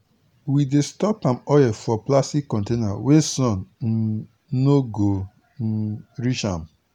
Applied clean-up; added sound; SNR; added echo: none; none; none; none.